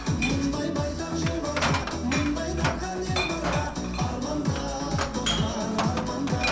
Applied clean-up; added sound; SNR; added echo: none; Glass; 5 dB; reverberation time 0.7 s.